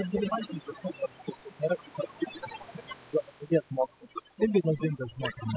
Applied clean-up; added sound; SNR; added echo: classical method spectral subtraction.